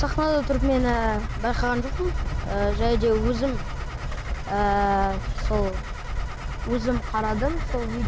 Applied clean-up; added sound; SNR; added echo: none; Engine starting / Car; 16 dB; none.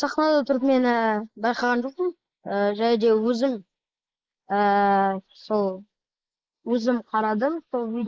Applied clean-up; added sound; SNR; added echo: neural mask model Resemble Enhance denoiser.